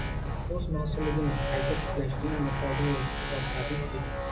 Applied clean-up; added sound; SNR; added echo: none; Boat, Water vehicle + Tools; -1 dB; none.